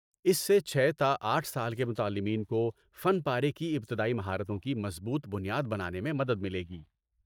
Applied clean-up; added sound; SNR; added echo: neural mask model DeepFilterNet 3.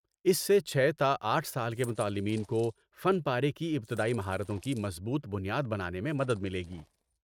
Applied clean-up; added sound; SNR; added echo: neural mask model RNNoise.